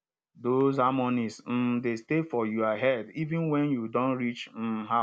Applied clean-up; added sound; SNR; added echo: none; none; none; none.